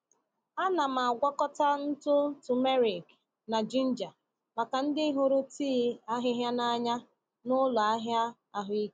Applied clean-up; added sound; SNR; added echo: none; none; none; none.